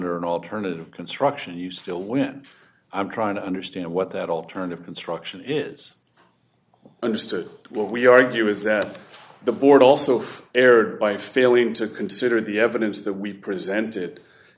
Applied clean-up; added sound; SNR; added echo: none; none; none; none.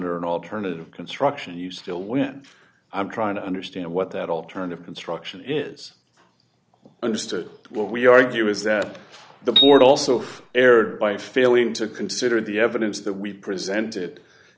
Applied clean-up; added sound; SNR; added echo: none; Piano; 2 dB; none.